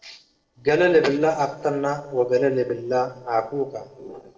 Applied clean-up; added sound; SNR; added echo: neural separator model SepFormer DNS4.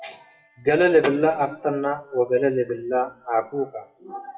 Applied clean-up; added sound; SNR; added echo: classical method WPE with log-MMSE.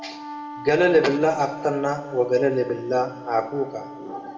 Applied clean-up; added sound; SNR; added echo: none; Wind instrument, woodwind instrument; 15 dB; reverberation time 1.5 s.